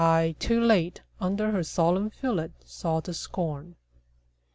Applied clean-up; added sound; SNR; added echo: none; none; none; none.